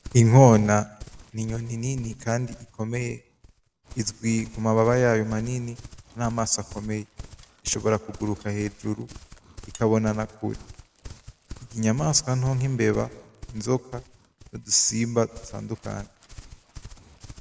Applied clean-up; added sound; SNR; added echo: none; Livestock, farm animals, working animals; 19 dB; none.